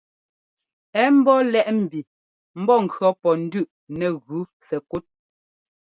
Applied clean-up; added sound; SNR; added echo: none; none; none; none.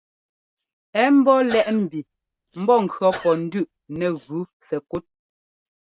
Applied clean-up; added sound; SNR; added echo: none; Sneeze / Cough; 18 dB; none.